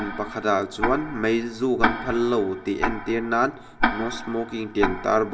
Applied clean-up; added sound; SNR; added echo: none; Tick-tock; 4 dB; reverberation time 0.4 s.